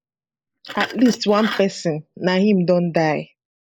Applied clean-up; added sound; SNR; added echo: neural mask model Resemble Enhance denoiser.